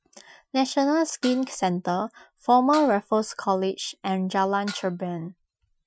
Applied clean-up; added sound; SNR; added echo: classical method Wiener filter.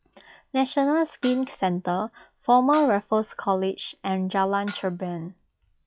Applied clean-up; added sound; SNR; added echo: classical method log-MMSE.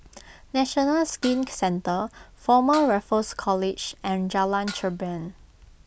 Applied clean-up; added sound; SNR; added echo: none; Dishes, pots, and pans; 17 dB; none.